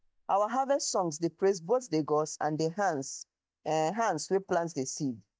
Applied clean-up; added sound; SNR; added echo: neural mask model DeepFilterNet 3.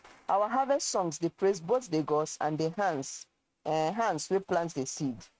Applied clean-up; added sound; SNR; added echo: neural mask model RNNoise.